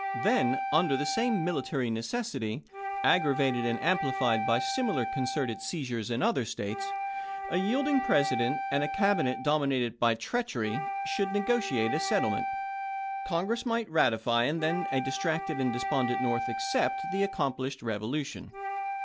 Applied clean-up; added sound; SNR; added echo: none; Wind instrument, woodwind instrument; 5 dB; none.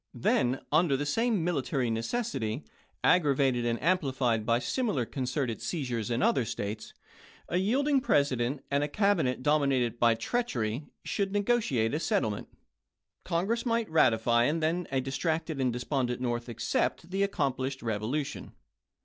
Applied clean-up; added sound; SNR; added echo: none; none; none; none.